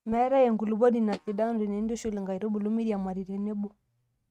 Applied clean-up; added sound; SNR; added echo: neural mask model RNNoise.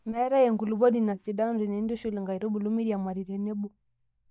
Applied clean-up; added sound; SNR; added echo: neural mask model DeepFilterNet 3.